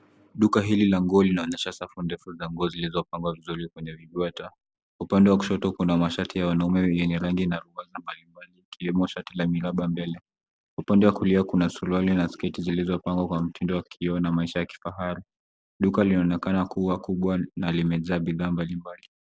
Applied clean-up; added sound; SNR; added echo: none; none; none; none.